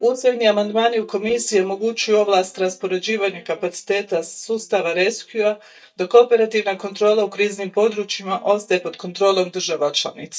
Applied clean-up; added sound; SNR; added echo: neural mask model DeepFilterNet 3.